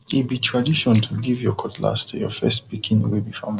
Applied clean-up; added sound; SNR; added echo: neural separator model SepFormer DNS4.